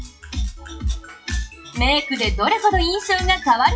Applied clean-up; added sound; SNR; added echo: classical method WPE with log-MMSE.